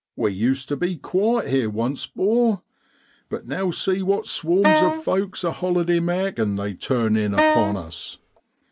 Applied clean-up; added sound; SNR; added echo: none; Wind instrument, woodwind instrument; 0 dB; none.